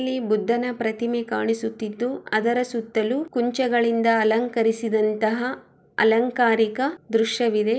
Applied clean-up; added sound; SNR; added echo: none; none; none; none.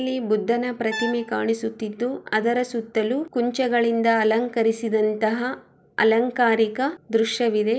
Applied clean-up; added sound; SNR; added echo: none; Brass instrument; 14 dB; none.